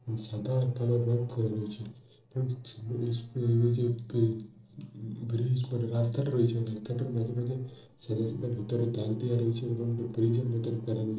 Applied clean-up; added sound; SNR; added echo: neural separator model SepFormer DNS4.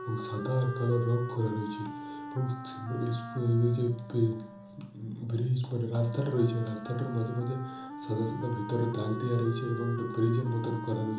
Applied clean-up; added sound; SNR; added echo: none; Wind instrument, woodwind instrument; 11 dB; reverberation time 1.2 s.